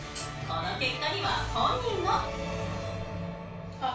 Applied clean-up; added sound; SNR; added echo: none; Hi-hat; 13 dB; reverberation time 0.4 s.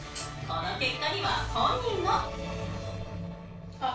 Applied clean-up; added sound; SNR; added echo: neural separator model SepFormer DNS4.